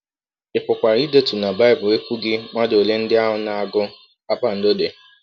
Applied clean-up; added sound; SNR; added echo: none; none; none; none.